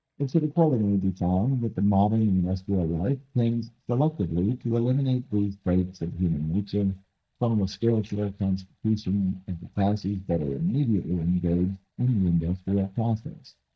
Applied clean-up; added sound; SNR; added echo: neural mask model DeepFilterNet 3.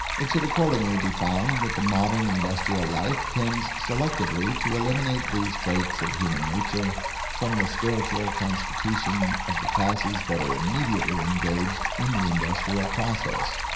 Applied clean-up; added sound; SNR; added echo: none; Stream; 2 dB; reverberation time 0.9 s.